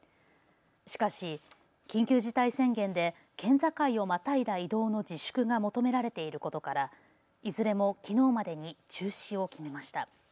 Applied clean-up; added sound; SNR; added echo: none; none; none; none.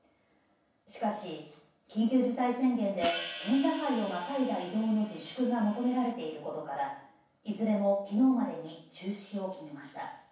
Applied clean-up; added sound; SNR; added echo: none; Hi-hat; 9 dB; reverberation time 0.7 s.